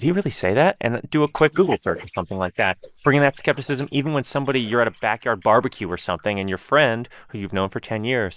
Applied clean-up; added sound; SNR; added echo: neural mask model Resemble Enhance denoiser.